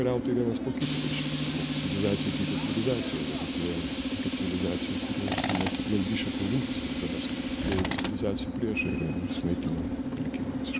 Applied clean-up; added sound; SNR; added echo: none; Tools; -2 dB; none.